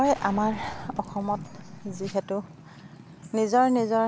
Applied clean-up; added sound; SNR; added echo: none; Gunshot, gunfire + Fire; 15 dB; none.